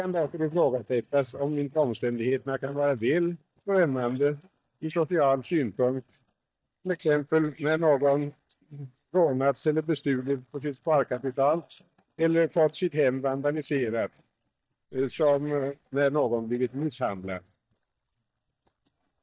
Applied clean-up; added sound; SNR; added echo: neural mask model DeepFilterNet 3.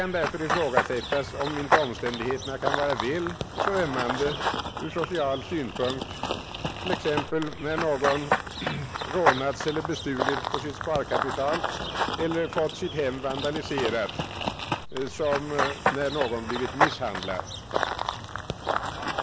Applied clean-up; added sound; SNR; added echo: none; Run / Bird vocalization, bird call, bird song; 0 dB; none.